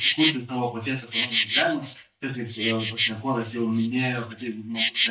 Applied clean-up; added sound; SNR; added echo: neural mask model DeepFilterNet 3.